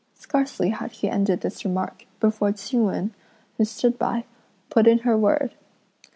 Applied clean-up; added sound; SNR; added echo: none; none; none; none.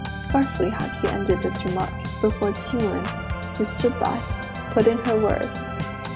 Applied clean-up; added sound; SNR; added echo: none; Organ; 4 dB; reverberation time 0.7 s.